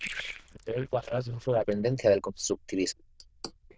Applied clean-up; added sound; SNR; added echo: neural diffusion model UNIVERSE++.